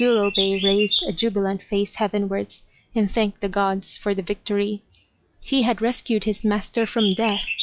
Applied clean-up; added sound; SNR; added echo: classical method log-MMSE.